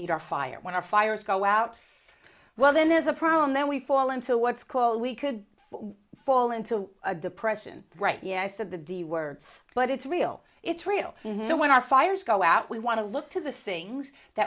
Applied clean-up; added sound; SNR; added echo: none; none; none; none.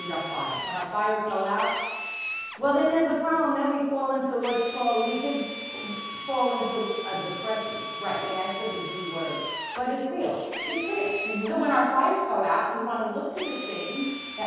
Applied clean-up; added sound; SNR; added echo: none; Drill; 9 dB; reverberation time 1.2 s.